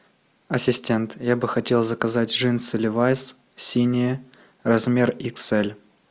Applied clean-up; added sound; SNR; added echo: none; none; none; none.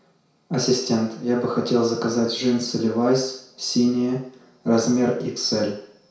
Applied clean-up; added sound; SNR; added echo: none; none; none; reverberation time 0.6 s.